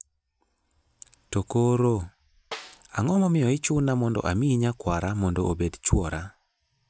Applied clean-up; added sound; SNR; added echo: none; Snare drum; 18 dB; none.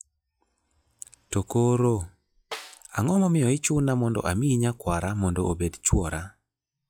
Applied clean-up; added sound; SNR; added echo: classical method log-MMSE.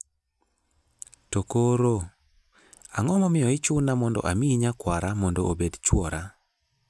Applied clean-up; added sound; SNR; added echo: none; none; none; none.